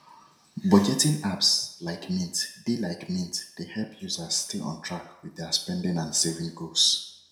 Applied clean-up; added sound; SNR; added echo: none; none; none; reverberation time 0.6 s.